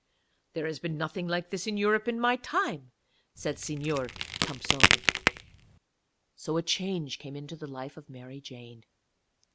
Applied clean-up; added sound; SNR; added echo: none; Crack; -5 dB; none.